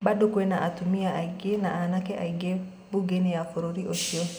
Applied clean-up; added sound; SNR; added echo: none; none; none; none.